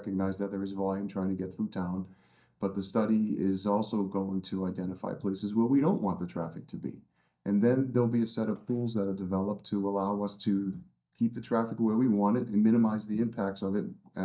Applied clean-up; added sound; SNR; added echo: neural mask model DeepFilterNet 3.